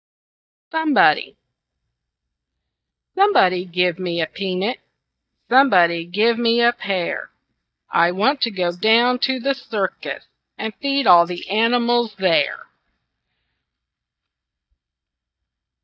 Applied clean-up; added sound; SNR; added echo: neural mask model DeepFilterNet 3.